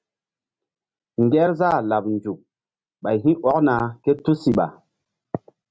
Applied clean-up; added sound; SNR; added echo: none; none; none; none.